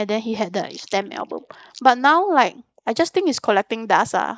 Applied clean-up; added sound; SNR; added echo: neural mask model Resemble Enhance denoiser.